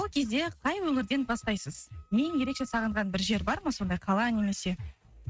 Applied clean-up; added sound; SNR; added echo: neural mask model RNNoise.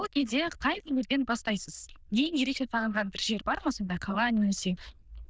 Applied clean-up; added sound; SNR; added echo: neural diffusion model UNIVERSE++.